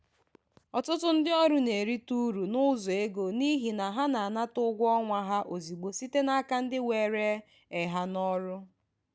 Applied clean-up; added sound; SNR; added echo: none; none; none; none.